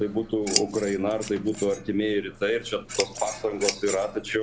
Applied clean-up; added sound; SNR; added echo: none; Scissors; 8 dB; none.